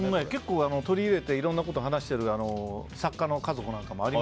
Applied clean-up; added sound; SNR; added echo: none; none; none; none.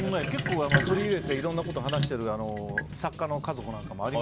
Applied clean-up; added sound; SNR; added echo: none; Sink (filling or washing); 2 dB; none.